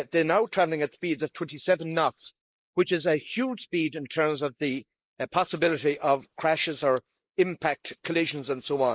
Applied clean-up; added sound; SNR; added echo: neural mask model Resemble Enhance denoiser.